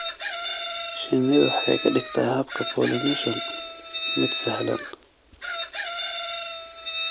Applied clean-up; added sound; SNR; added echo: none; Chicken, rooster; 4 dB; none.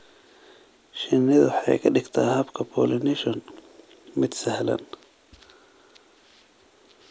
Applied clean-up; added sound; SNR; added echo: none; none; none; none.